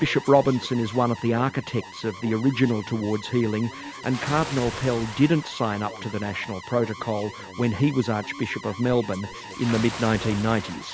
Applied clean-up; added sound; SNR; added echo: none; Bathtub (filling or washing) / Splash, splatter + Alarm; 13 dB; none.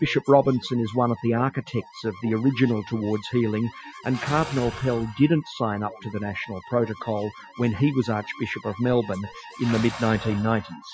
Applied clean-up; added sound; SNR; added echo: classical method Wiener filter.